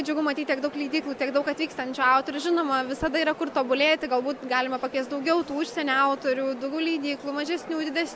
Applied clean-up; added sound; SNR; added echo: none; none; none; none.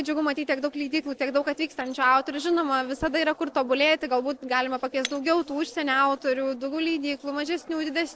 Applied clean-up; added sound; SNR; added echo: neural separator model SepFormer DNS4.